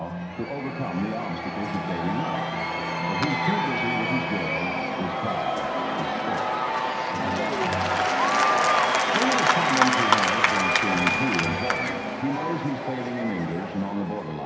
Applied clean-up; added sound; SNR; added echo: none; Applause / Crowd / Cheering; -5 dB; reverberation time 0.9 s.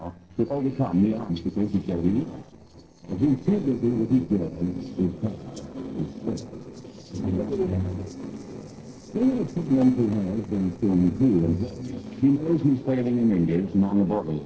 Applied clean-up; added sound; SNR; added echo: neural separator model SepFormer DNS4.